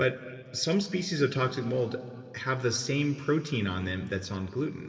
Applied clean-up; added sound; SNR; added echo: none; none; none; reverberation time 2.4 s.